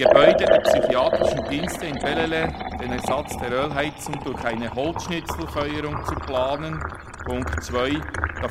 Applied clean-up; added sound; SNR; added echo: none; Liquid; -3 dB; none.